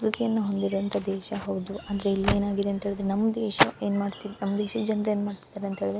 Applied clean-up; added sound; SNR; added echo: none; Car; 8 dB; none.